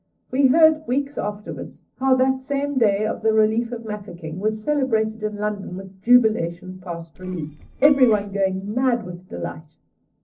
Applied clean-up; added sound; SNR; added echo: neural separator model SepFormer DNS4.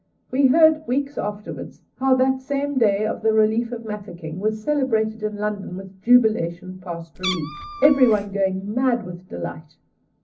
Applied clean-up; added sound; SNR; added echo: none; Meow; 10 dB; reverberation time 0.4 s.